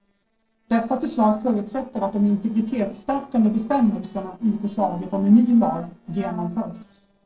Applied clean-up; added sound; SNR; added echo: neural separator model SepFormer DNS4.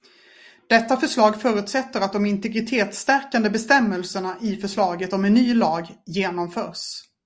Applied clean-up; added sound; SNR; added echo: none; none; none; none.